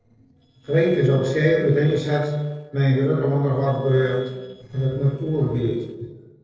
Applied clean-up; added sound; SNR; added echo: neural separator model SepFormer DNS4.